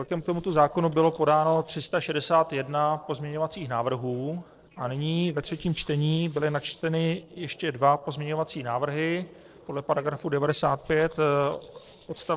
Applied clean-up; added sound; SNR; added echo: neural separator model SepFormer DNS4.